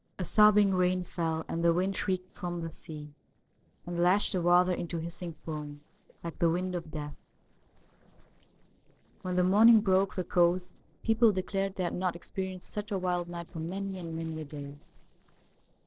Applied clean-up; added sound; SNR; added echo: neural separator model SepFormer DNS4.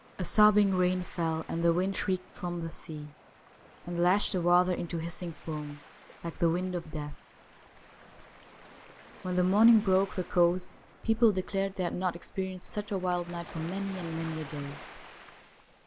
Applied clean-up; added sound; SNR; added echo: none; Waves, surf; 20 dB; none.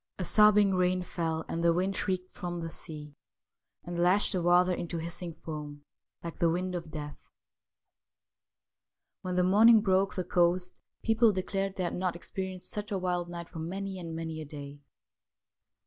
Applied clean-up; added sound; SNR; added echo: none; none; none; none.